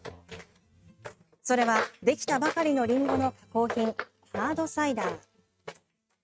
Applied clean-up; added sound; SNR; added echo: neural mask model RNNoise.